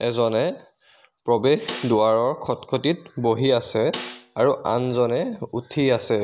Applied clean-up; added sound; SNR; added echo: none; Snare drum; 15 dB; none.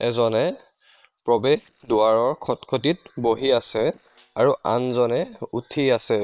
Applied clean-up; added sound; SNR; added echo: neural separator model SepFormer WHAM!.